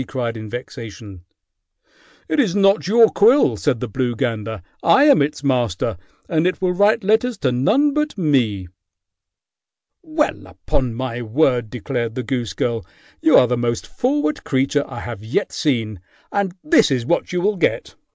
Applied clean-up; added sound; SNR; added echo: none; none; none; none.